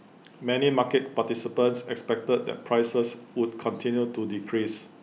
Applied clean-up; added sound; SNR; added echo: none; none; none; none.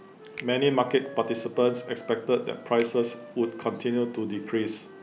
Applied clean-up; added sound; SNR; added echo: none; Wind instrument, woodwind instrument + Finger snapping; 18 dB; none.